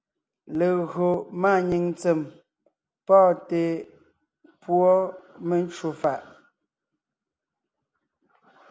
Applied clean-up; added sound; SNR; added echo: none; none; none; none.